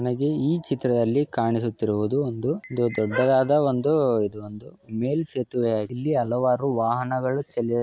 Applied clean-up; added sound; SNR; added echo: none; none; none; none.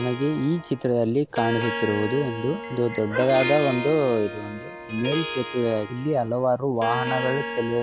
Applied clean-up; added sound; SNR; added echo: none; Harp; 8 dB; none.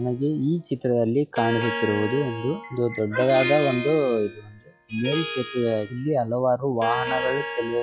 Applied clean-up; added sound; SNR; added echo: classical method log-MMSE.